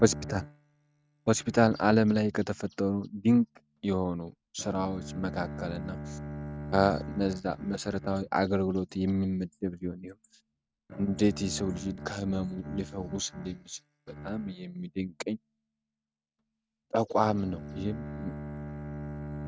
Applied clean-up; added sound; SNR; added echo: neural mask model RNNoise.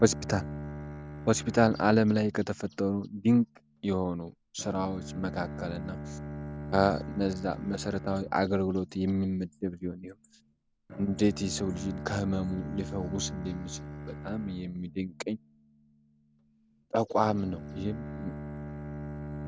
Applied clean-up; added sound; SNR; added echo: none; Bowed string instrument; 11 dB; none.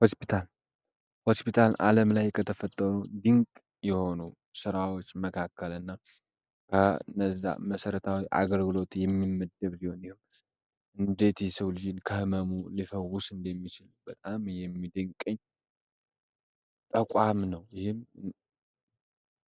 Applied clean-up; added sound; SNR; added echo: none; none; none; none.